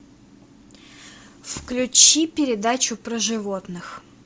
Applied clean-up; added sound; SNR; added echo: none; none; none; none.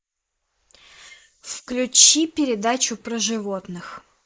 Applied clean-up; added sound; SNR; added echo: neural mask model Resemble Enhance denoiser.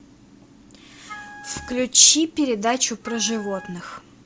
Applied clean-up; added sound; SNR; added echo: none; Wind instrument, woodwind instrument; 18 dB; none.